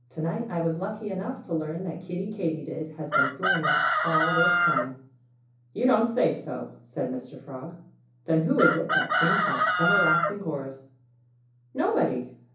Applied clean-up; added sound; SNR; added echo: none; Chicken, rooster; -4 dB; reverberation time 0.6 s.